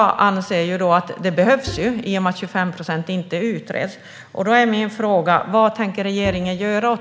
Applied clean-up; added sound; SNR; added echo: none; Bowed string instrument; 14 dB; none.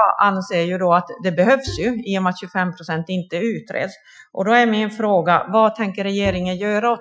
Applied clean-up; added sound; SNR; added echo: classical method Wiener filter.